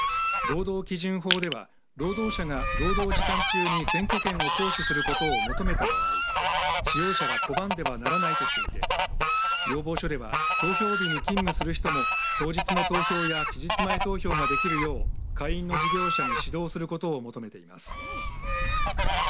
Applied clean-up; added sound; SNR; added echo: none; Fowl + Crushing; -5 dB; none.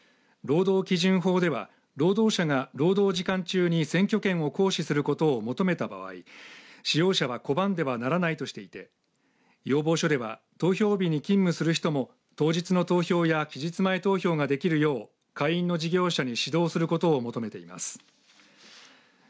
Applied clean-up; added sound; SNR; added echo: none; none; none; none.